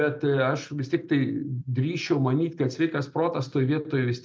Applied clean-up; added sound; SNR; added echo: none; none; none; none.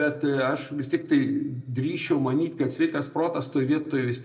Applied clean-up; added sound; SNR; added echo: none; none; none; reverberation time 1.7 s.